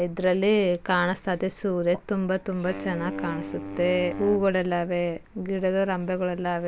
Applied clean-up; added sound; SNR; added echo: none; Wind instrument, woodwind instrument; 11 dB; none.